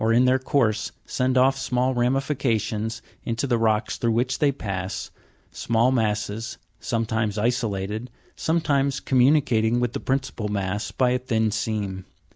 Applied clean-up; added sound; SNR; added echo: none; none; none; none.